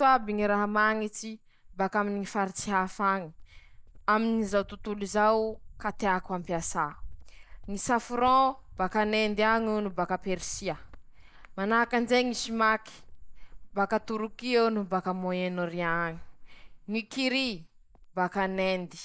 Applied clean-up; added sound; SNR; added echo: none; Cricket; 15 dB; none.